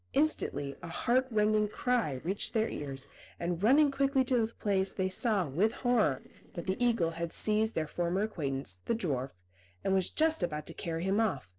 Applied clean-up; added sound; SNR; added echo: neural separator model SepFormer DNS4.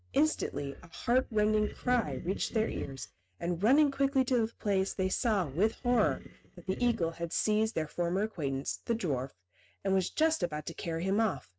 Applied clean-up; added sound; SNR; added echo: neural mask model RNNoise.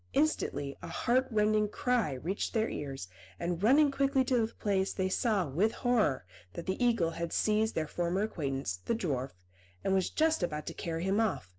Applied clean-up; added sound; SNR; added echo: none; none; none; none.